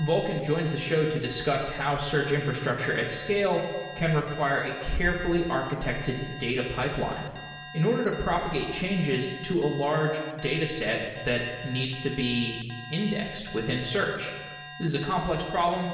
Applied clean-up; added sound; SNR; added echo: none; Alarm; 13 dB; reverberation time 1.2 s.